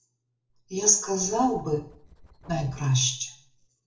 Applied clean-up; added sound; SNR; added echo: neural separator model SepFormer DNS4.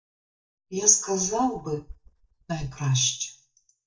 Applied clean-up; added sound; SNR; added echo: neural mask model DeepFilterNet 3.